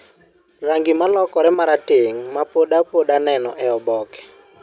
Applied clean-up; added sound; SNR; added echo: none; none; none; none.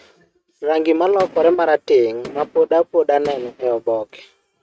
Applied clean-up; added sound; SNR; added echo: neural mask model RNNoise.